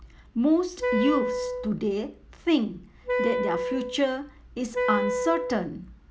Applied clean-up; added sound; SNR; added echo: none; Wind instrument, woodwind instrument; 2 dB; none.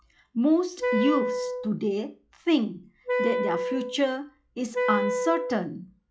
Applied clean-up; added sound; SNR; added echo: classical method log-MMSE.